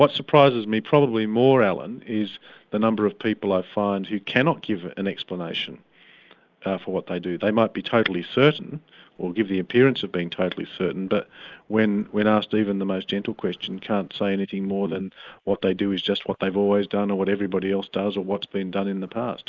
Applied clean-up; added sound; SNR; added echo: neural mask model Resemble Enhance denoiser.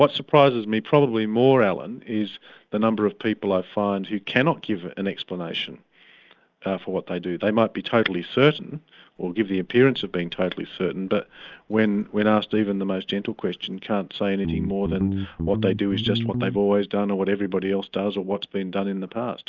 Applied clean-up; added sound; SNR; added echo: neural mask model DeepFilterNet 3.